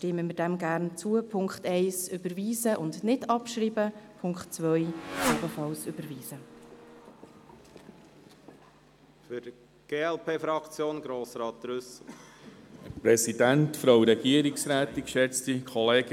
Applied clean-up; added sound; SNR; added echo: none; Motorcycle; 15 dB; none.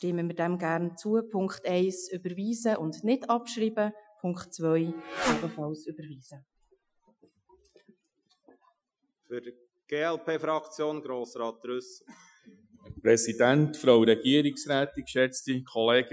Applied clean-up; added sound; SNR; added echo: classical method Wiener filter.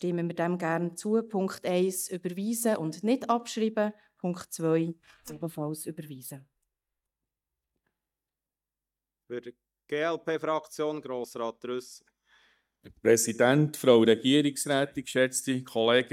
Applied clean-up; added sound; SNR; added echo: neural mask model DeepFilterNet 3.